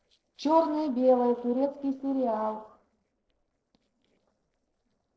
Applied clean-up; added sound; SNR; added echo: neural separator model SepFormer DNS4.